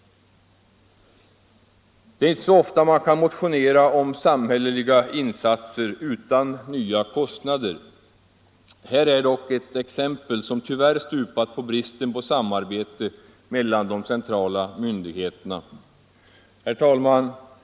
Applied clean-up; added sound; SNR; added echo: none; none; none; none.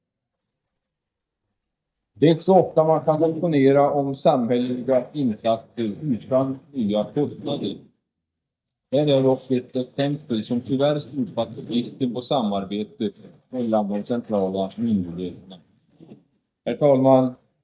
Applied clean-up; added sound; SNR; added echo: neural mask model DeepFilterNet 3.